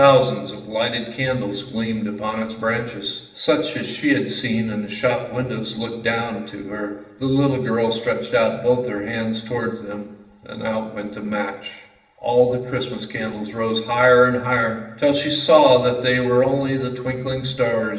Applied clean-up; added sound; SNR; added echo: none; none; none; reverberation time 0.9 s.